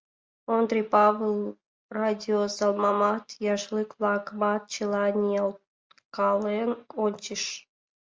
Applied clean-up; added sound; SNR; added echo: none; none; none; none.